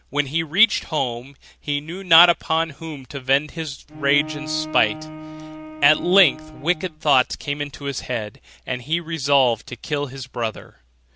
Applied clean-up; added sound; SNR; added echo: none; Bowed string instrument; 12 dB; none.